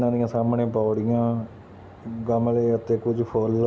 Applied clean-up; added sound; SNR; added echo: none; none; none; none.